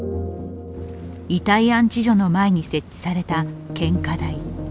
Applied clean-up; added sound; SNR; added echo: none; none; none; none.